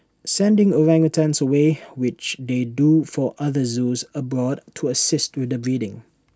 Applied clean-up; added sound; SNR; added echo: none; none; none; none.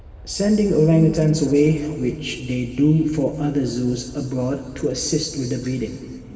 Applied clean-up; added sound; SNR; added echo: none; Aircraft; 20 dB; reverberation time 2.4 s.